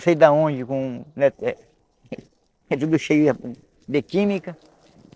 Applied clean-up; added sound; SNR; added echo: neural separator model SepFormer DNS4.